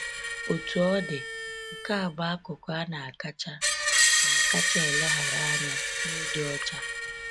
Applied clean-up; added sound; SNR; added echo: none; Screech; -4 dB; none.